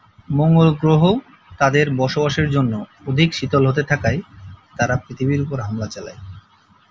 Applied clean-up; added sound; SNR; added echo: none; none; none; none.